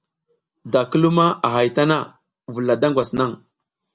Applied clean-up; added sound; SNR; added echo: none; none; none; none.